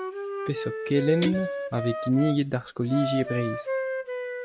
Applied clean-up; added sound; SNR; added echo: none; Wind instrument, woodwind instrument + Guitar; 5 dB; none.